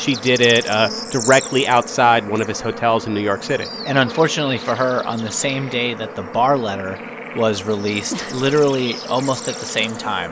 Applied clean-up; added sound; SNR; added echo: none; Bird / Insect / Frog; 11 dB; none.